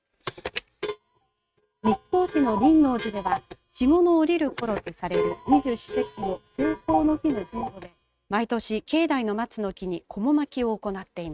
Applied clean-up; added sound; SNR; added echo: neural mask model RNNoise.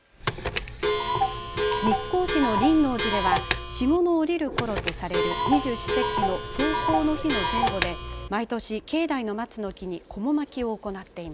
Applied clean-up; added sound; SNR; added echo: none; Clock; -1 dB; none.